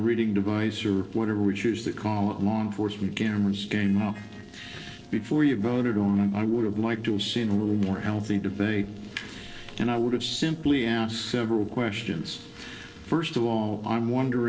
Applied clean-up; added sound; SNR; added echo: neural separator model SepFormer DNS4.